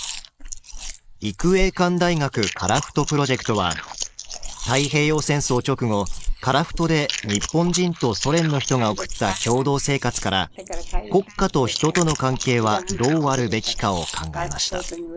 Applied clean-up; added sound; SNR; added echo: neural mask model Resemble Enhance denoiser.